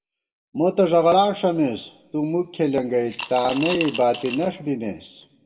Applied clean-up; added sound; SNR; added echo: none; Coin (dropping) / Glass; 11 dB; reverberation time 0.7 s.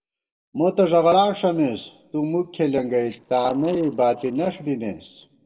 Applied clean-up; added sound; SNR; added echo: neural separator model SepFormer DNS4.